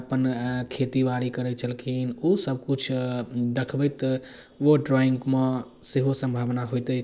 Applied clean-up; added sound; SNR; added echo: none; none; none; none.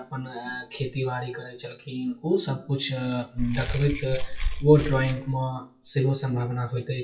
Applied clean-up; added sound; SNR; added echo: classical method WPE with log-MMSE.